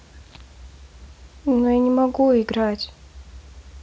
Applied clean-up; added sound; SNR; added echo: none; none; none; none.